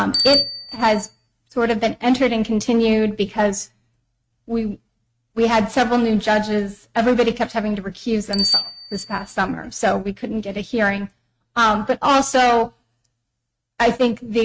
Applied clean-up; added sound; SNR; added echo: neural mask model RNNoise.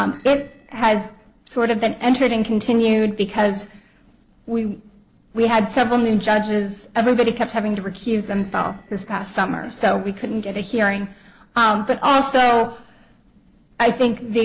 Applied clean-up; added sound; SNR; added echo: neural separator model SepFormer DNS4.